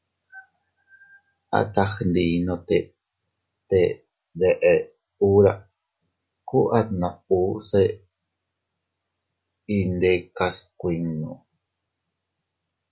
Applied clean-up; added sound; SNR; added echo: none; none; none; none.